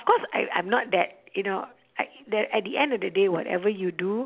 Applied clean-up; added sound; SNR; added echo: none; none; none; none.